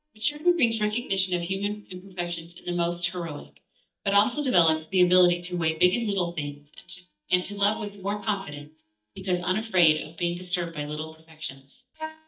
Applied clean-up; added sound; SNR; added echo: neural mask model DeepFilterNet 3.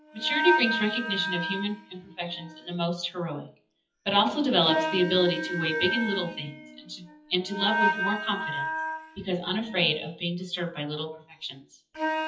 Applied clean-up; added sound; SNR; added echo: classical method WPE with log-MMSE.